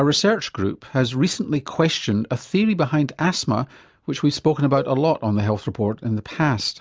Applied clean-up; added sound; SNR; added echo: neural mask model Resemble Enhance denoiser.